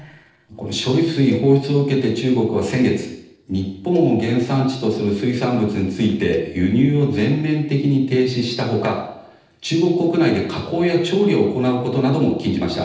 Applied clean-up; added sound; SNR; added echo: neural separator model SepFormer DNS4.